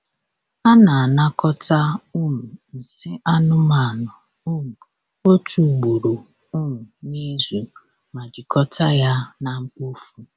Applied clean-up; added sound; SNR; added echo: none; none; none; none.